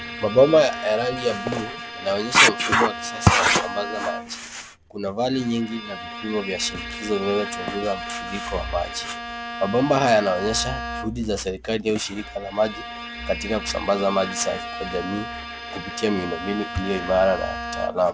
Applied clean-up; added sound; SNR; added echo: none; Bowed string instrument; 9 dB; none.